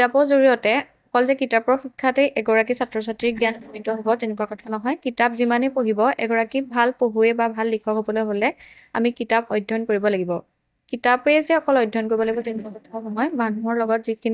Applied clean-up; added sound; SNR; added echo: neural mask model DeepFilterNet 3.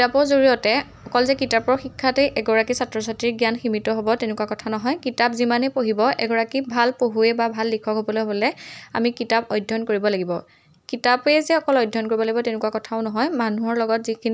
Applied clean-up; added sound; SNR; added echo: none; none; none; none.